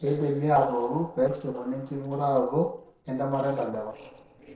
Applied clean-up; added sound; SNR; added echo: neural separator model SepFormer DNS4.